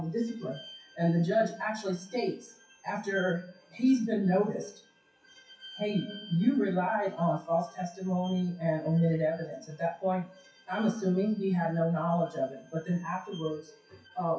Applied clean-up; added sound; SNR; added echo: classical method WPE with log-MMSE.